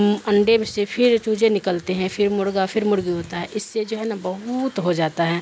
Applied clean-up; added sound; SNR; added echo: none; none; none; none.